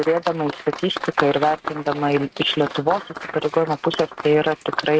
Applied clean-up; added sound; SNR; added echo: neural mask model RNNoise.